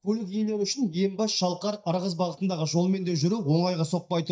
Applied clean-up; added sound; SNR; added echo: neural mask model DeepFilterNet 3.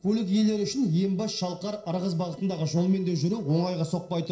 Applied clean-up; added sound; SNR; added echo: neural separator model SepFormer DNS4.